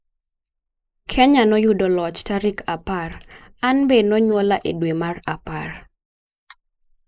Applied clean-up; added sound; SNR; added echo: neural mask model Resemble Enhance denoiser.